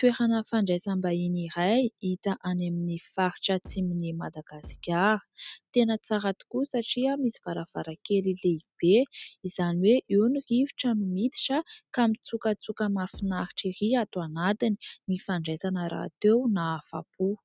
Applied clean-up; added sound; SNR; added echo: neural mask model RNNoise.